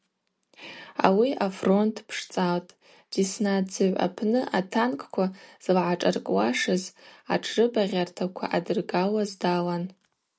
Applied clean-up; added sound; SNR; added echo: none; none; none; none.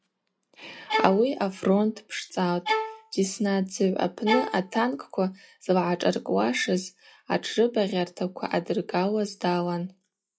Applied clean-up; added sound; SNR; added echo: classical method log-MMSE.